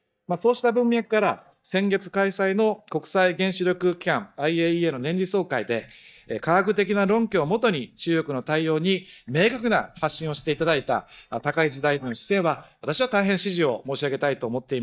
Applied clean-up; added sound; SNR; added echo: neural mask model DeepFilterNet 3.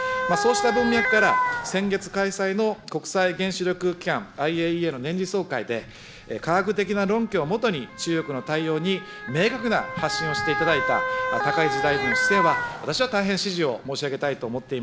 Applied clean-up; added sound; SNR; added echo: none; Motor vehicle (road) / Siren; 4 dB; none.